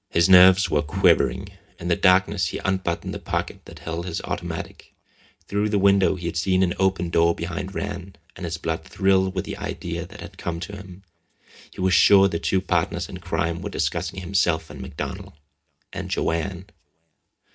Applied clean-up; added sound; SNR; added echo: none; none; none; reverberation time 0.3 s.